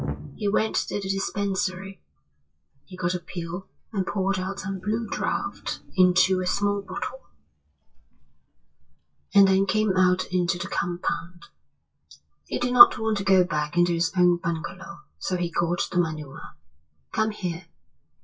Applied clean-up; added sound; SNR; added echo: classical method WPE with log-MMSE.